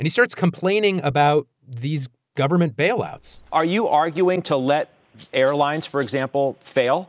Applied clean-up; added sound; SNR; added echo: none; Rattle (instrument); 17 dB; none.